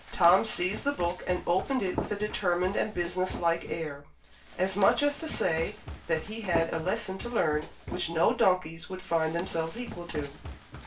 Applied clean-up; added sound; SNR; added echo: none; Run; 12 dB; reverberation time 0.3 s.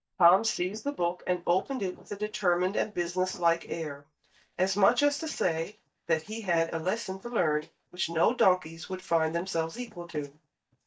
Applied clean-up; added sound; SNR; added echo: neural mask model DeepFilterNet 3.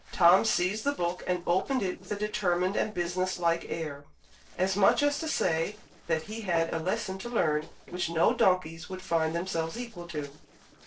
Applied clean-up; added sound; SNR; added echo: neural separator model SepFormer DNS4.